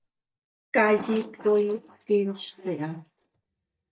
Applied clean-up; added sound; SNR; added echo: neural mask model DeepFilterNet 3.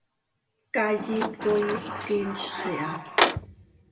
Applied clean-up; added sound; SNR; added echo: none; Sliding door; -1 dB; reverberation time 1.2 s.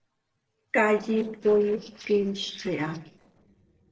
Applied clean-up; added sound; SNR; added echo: neural separator model SepFormer DNS4.